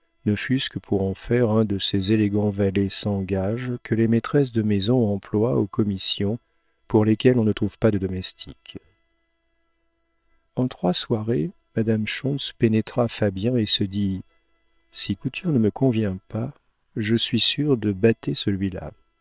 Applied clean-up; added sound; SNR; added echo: neural separator model SepFormer WHAM!.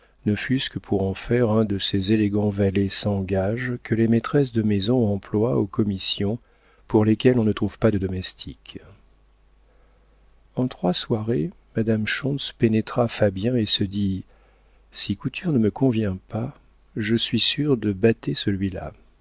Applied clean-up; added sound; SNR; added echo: none; none; none; none.